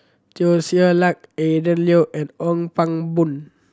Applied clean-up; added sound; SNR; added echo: none; none; none; none.